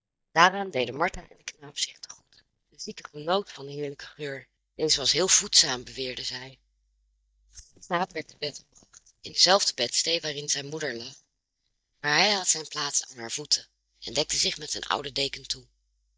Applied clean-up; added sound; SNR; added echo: neural mask model DeepFilterNet 3.